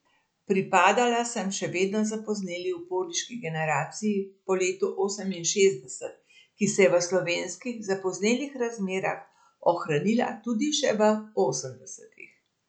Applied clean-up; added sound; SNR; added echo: none; none; none; none.